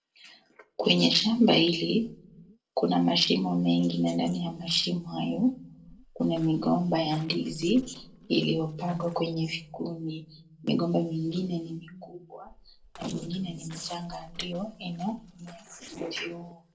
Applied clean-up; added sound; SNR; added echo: neural separator model SepFormer DNS4.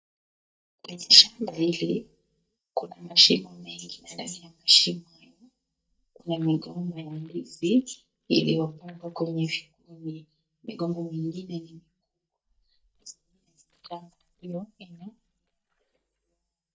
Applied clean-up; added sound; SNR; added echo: neural mask model DeepFilterNet 3.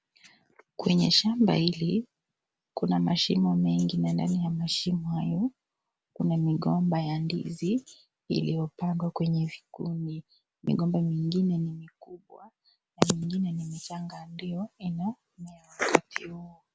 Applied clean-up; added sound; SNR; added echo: none; none; none; none.